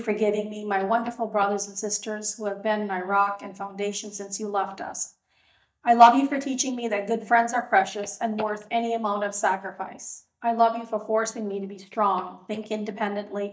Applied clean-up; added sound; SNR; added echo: neural mask model DeepFilterNet 3.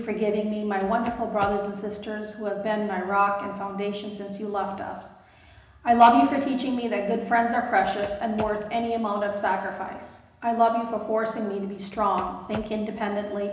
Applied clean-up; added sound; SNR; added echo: none; Run; 15 dB; reverberation time 1.0 s.